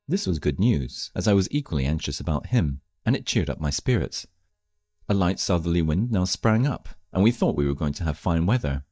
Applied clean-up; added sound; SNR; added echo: neural mask model DeepFilterNet 3.